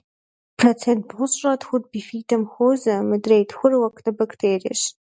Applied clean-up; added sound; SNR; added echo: none; none; none; none.